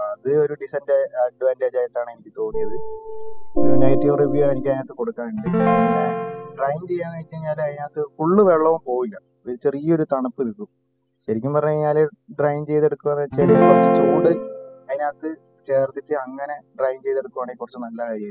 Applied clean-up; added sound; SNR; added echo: classical method spectral subtraction.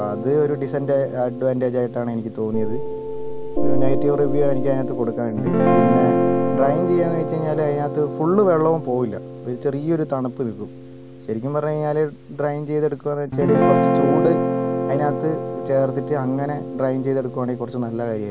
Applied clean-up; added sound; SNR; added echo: none; Guitar + Piano; 0 dB; none.